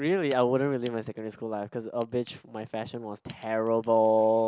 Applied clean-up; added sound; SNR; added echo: none; none; none; none.